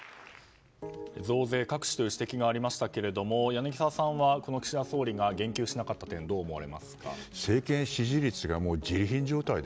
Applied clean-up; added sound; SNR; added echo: none; none; none; none.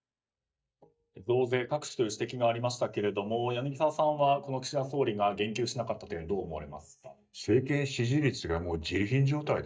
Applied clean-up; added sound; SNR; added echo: neural mask model DeepFilterNet 3.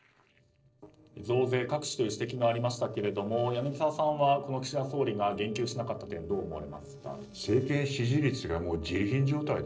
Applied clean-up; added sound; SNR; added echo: neural separator model SepFormer DNS4.